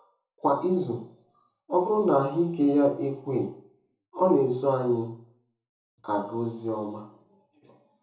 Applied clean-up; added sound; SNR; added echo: none; none; none; reverberation time 0.6 s.